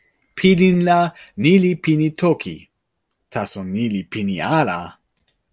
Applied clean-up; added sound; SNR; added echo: none; none; none; none.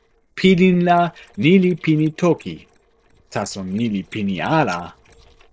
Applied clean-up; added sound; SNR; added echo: neural separator model SepFormer DNS4.